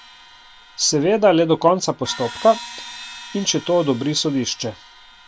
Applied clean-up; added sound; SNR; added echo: none; Crash cymbal; 18 dB; none.